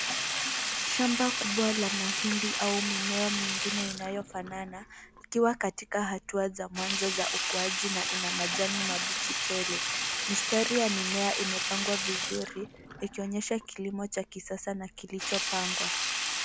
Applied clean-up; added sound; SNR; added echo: none; Sink (filling or washing); 0 dB; none.